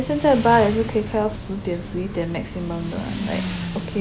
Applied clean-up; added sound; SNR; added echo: none; Motorcycle; 10 dB; none.